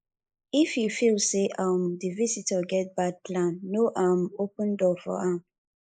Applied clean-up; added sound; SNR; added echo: neural mask model Resemble Enhance denoiser.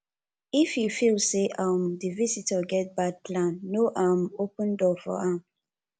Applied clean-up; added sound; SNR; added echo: none; none; none; none.